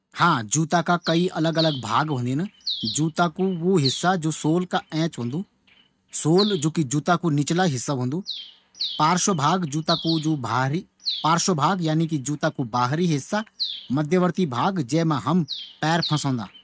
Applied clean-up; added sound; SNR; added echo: neural mask model RNNoise.